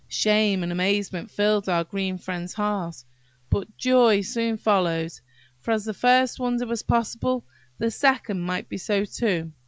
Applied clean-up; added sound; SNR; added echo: none; none; none; none.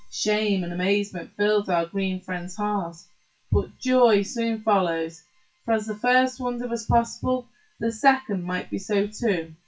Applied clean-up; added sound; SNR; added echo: classical method WPE with log-MMSE.